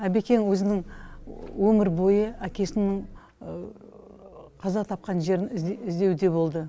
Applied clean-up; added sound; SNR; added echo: none; Engine; 17 dB; none.